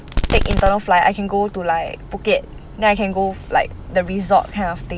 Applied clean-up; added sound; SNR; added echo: none; Fireworks; 0 dB; none.